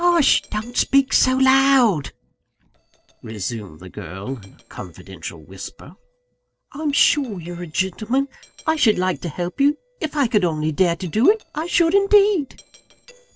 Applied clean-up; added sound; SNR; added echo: neural separator model SepFormer DNS4.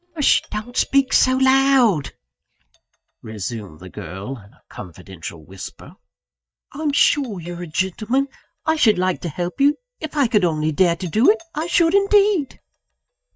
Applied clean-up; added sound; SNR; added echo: neural mask model DeepFilterNet 3.